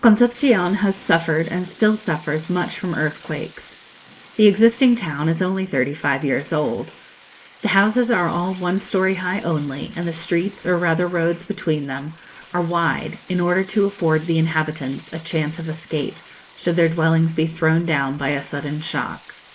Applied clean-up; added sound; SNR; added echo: neural mask model Resemble Enhance denoiser.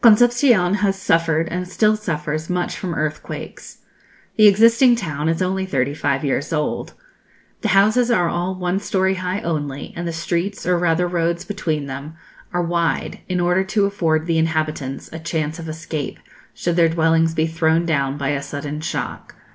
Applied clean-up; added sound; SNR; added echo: none; none; none; none.